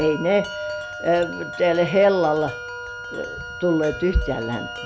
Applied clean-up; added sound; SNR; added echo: none; Wind chime + Wind instrument, woodwind instrument; 10 dB; none.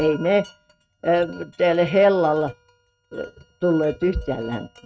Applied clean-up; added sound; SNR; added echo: neural mask model RNNoise.